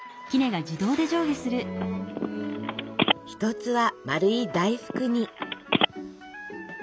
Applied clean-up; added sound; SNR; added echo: none; Telephone; 3 dB; none.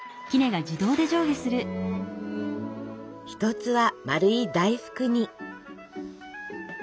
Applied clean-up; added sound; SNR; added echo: none; none; none; none.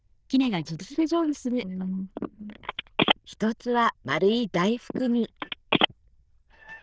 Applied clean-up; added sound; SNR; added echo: neural diffusion model UNIVERSE++.